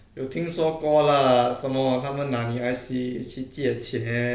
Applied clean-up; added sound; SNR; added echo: none; none; none; none.